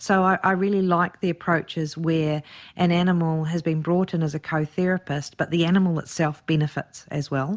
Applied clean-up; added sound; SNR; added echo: none; none; none; none.